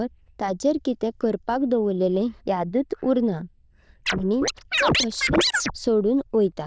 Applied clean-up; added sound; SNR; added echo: neural diffusion model UNIVERSE++.